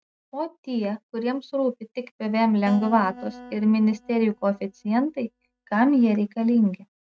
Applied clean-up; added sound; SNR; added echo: neural mask model RNNoise.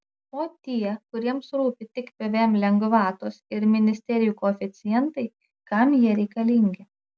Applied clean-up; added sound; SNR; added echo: none; none; none; none.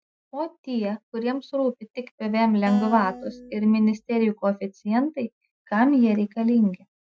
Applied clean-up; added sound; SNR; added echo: classical method Wiener filter.